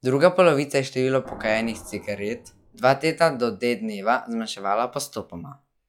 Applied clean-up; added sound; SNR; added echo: classical method log-MMSE.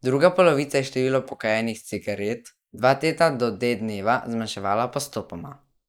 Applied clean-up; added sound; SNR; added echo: neural mask model Resemble Enhance denoiser.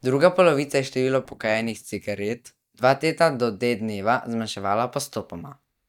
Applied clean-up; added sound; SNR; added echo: neural mask model DeepFilterNet 3.